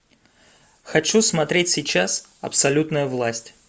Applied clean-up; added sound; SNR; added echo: none; none; none; none.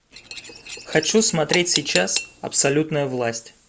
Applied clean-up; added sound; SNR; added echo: none; Cutlery, silverware / Dishes, pots, and pans; 8 dB; none.